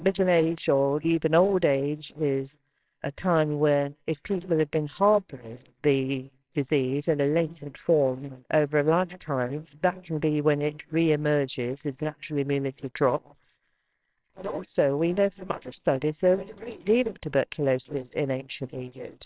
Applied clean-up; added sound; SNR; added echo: neural separator model SepFormer WHAMR!.